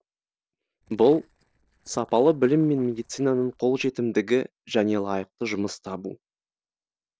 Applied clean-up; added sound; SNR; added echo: neural separator model SepFormer DNS4.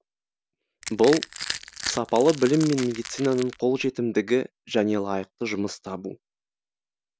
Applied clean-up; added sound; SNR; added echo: none; Crushing; 10 dB; none.